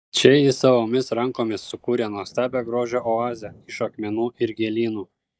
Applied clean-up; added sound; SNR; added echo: neural mask model DeepFilterNet 3.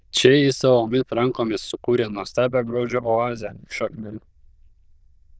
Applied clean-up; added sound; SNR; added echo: neural diffusion model UNIVERSE++.